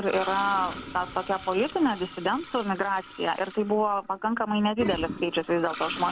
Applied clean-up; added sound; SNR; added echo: none; Toilet flush + Tambourine; 11 dB; none.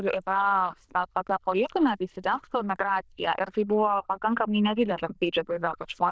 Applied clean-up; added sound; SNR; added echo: neural diffusion model UNIVERSE++.